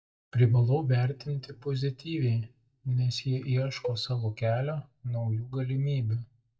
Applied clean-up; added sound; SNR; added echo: neural mask model DeepFilterNet 3.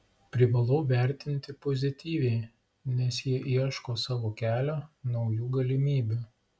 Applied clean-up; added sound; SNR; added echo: none; none; none; none.